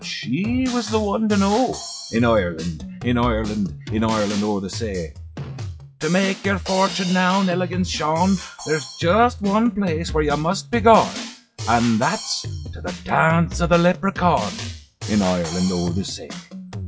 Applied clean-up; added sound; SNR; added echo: classical method WPE with log-MMSE.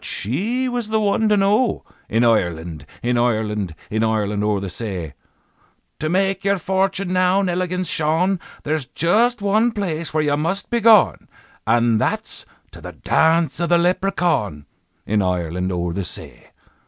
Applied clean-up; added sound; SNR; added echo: none; none; none; none.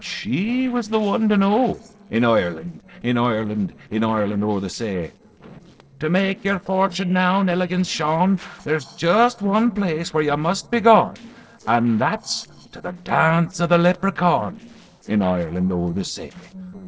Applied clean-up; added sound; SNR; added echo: neural separator model SepFormer DNS4.